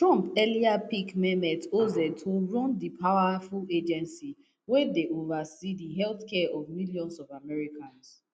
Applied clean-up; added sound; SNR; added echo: none; none; none; none.